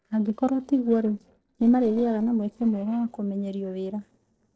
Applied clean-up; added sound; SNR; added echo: neural separator model SepFormer DNS4.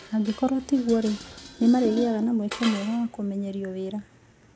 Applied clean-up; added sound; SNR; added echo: none; Dishes, pots, and pans; 14 dB; none.